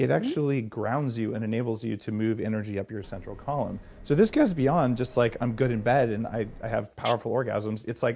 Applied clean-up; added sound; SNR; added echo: none; Subway, metro, underground; 19 dB; none.